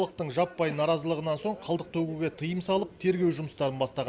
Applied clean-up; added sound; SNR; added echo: none; none; none; none.